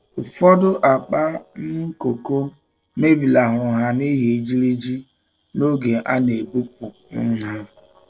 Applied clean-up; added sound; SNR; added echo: neural separator model SepFormer DNS4.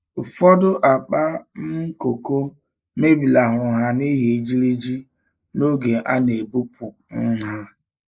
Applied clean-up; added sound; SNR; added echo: neural mask model Resemble Enhance denoiser.